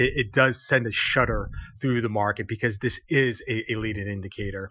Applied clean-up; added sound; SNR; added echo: classical method Wiener filter.